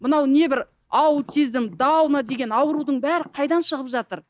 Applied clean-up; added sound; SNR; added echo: neural mask model DeepFilterNet 3.